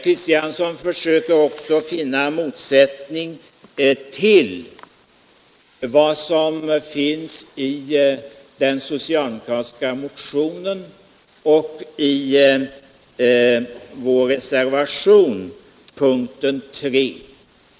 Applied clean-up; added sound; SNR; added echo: neural mask model Resemble Enhance denoiser.